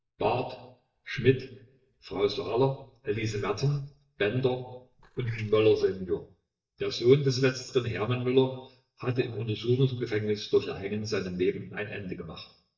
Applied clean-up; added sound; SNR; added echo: neural mask model DeepFilterNet 3.